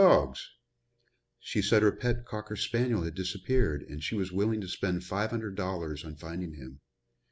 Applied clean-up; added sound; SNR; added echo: none; none; none; none.